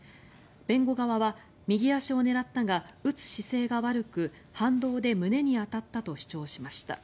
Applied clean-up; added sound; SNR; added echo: none; none; none; none.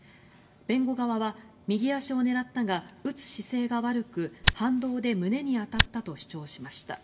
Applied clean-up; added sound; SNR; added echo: none; Tick; -2 dB; reverberation time 0.5 s.